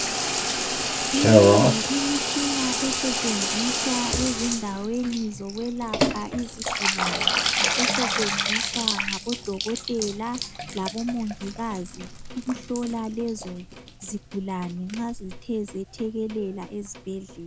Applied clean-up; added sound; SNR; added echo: none; Bathtub (filling or washing) / Water tap, faucet; -4 dB; none.